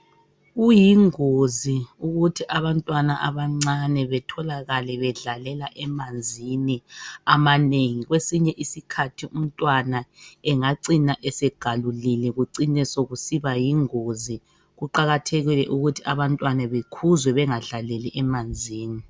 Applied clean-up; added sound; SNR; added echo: none; none; none; none.